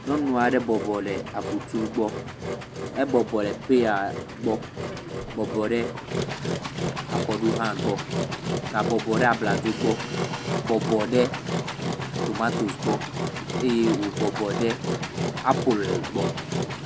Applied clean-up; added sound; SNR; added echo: none; Engine; 3 dB; none.